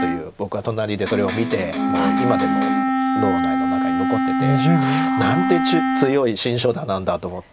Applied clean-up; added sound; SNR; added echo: none; Electric guitar + Wind instrument, woodwind instrument; -1 dB; none.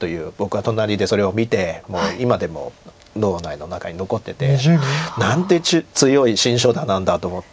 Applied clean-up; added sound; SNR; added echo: none; none; none; none.